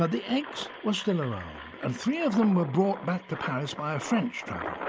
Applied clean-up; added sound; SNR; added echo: none; Engine; 12 dB; none.